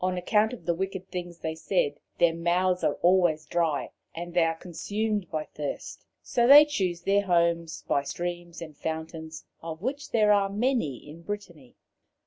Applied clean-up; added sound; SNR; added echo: none; none; none; none.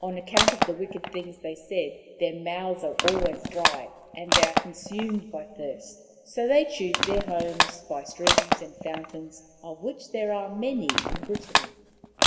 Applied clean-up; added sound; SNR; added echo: none; Crushing; -2 dB; reverberation time 2.1 s.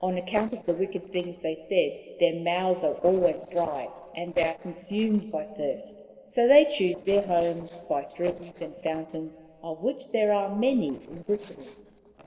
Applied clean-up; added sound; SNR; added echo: neural separator model SepFormer DNS4.